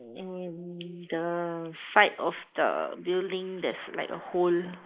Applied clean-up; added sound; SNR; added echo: neural mask model Resemble Enhance denoiser.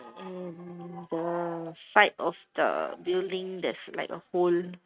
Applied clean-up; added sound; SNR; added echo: neural mask model RNNoise.